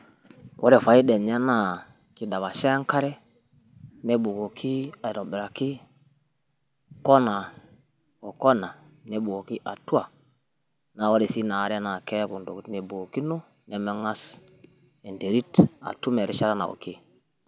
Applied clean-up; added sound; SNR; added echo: none; none; none; none.